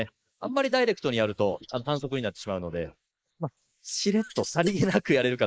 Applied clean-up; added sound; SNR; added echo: neural mask model Resemble Enhance denoiser.